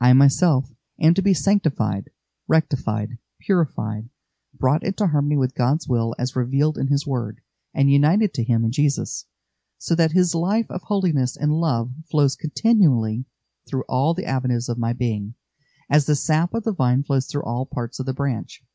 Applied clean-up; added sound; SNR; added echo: none; none; none; none.